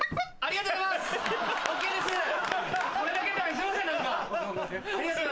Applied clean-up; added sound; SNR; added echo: none; none; none; none.